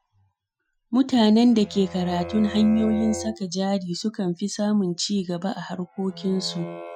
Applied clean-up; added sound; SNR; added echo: classical method Wiener filter.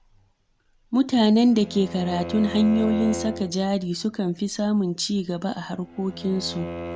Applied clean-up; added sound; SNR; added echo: none; Bowed string instrument; 13 dB; none.